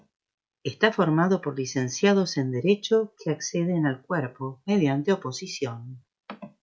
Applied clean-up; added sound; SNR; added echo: none; none; none; none.